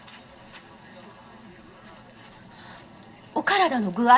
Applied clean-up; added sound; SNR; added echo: none; none; none; reverberation time 2.0 s.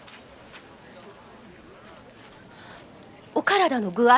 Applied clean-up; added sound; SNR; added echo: none; none; none; none.